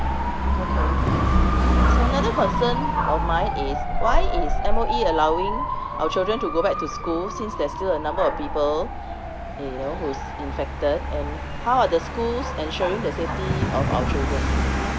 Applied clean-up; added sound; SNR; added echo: none; Motorcycle / Dog; -3 dB; none.